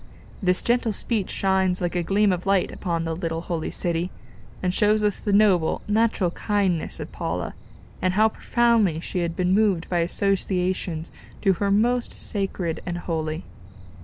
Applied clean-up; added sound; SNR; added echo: none; Cricket; 16 dB; none.